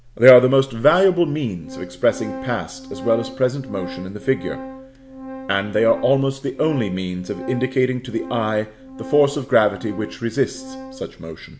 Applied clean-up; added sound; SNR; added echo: none; Organ; 15 dB; none.